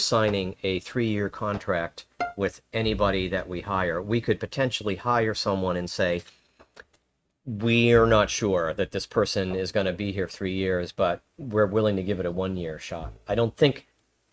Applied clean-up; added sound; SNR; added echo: neural mask model RNNoise.